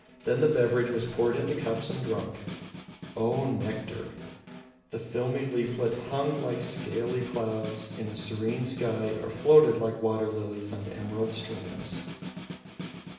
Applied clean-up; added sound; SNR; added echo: none; Snare drum; 13 dB; reverberation time 0.9 s.